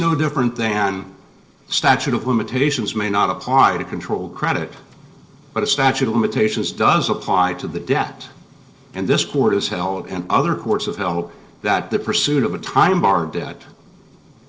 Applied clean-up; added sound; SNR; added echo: neural separator model SepFormer DNS4.